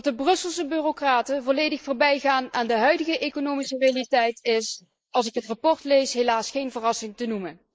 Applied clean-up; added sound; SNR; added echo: neural mask model Resemble Enhance denoiser.